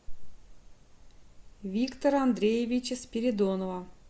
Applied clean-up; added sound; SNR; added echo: none; none; none; none.